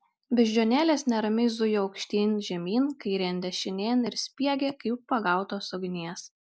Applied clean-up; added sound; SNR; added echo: none; none; none; none.